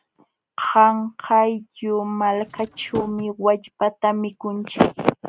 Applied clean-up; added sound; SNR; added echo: neural mask model RNNoise.